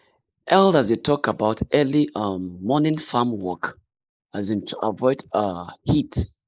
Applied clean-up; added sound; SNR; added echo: neural mask model Resemble Enhance denoiser.